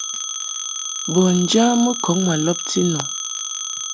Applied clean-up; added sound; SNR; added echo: none; Telephone; 6 dB; none.